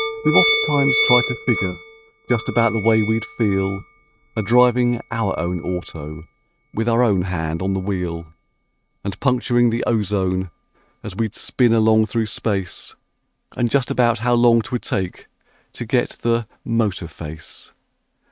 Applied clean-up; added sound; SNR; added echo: neural mask model RNNoise.